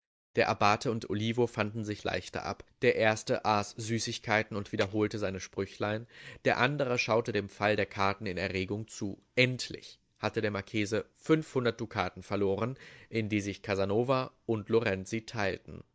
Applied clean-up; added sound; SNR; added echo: neural mask model DeepFilterNet 3.